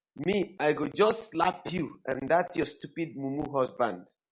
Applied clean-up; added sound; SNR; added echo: none; none; none; none.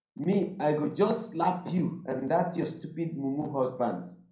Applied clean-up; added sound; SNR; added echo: none; none; none; reverberation time 0.6 s.